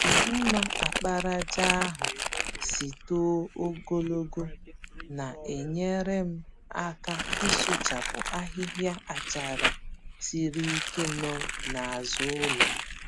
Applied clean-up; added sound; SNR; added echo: none; Crumpling, crinkling; 0 dB; none.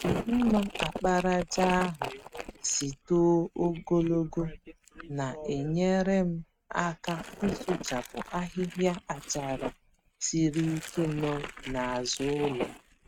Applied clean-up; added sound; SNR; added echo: neural mask model RNNoise.